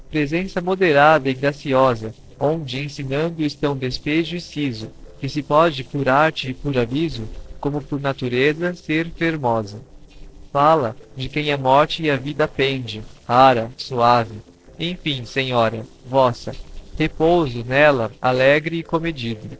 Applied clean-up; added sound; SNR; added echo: neural separator model SepFormer DNS4.